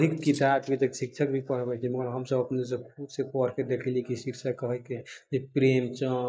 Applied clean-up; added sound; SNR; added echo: neural mask model DeepFilterNet 3.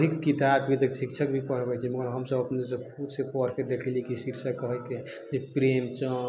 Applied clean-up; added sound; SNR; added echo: none; none; none; none.